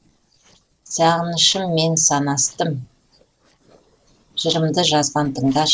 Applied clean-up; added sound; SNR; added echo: neural separator model SepFormer DNS4.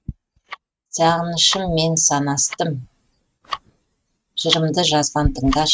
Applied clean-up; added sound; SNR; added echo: neural mask model RNNoise.